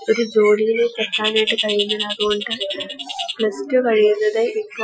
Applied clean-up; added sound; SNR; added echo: classical method Wiener filter.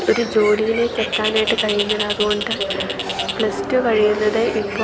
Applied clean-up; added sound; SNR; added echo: none; Bird; 7 dB; none.